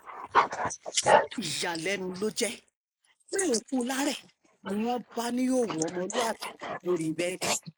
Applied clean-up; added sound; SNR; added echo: neural mask model Resemble Enhance denoiser.